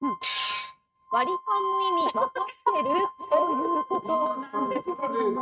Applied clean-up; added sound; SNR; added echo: neural mask model RNNoise.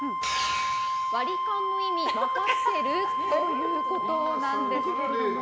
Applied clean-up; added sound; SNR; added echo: none; Wind instrument, woodwind instrument; -3 dB; none.